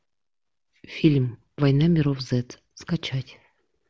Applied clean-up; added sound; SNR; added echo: none; none; none; none.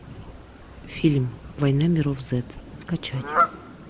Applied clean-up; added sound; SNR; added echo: none; Fowl; 5 dB; none.